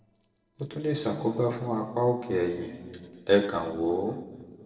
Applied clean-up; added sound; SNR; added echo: neural separator model SepFormer DNS4.